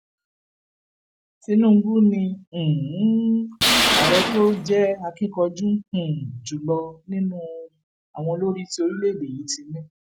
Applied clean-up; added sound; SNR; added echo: none; Tools; -2 dB; none.